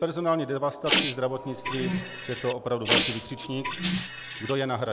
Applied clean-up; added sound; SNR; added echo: none; Printer + Rattle (instrument); -1 dB; none.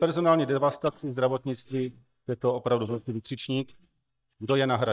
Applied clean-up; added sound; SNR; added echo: neural mask model DeepFilterNet 3.